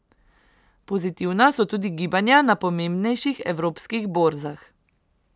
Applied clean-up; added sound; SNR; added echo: none; none; none; none.